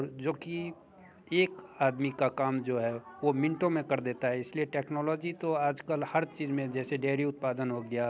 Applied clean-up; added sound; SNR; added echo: none; none; none; none.